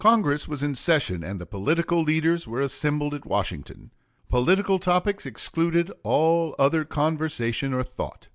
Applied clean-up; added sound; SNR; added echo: none; none; none; none.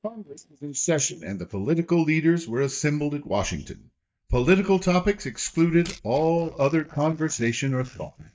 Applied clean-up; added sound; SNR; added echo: neural mask model DeepFilterNet 3.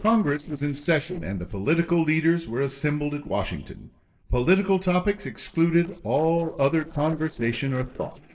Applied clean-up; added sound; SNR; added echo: neural separator model SepFormer DNS4.